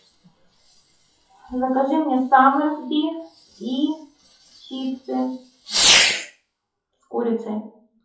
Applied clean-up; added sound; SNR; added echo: classical method WPE with log-MMSE.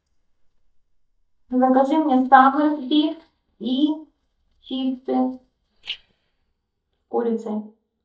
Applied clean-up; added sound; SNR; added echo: neural mask model DeepFilterNet 3.